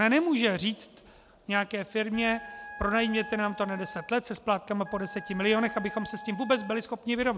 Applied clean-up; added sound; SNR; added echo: none; Wind instrument, woodwind instrument; 15 dB; none.